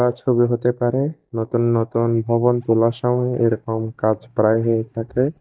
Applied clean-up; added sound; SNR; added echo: neural mask model DeepFilterNet 3.